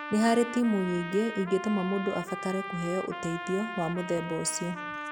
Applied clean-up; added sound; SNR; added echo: none; Trumpet; 9 dB; none.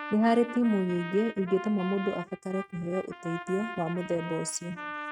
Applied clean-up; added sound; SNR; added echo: neural mask model RNNoise.